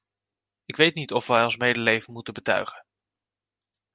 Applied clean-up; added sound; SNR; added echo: none; none; none; none.